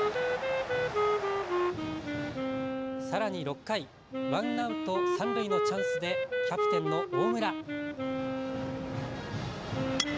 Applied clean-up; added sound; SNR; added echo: none; Wind instrument, woodwind instrument; -3 dB; none.